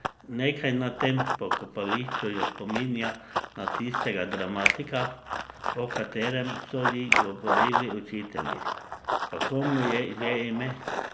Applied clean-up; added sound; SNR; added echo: none; Finger snapping + Run; 0 dB; none.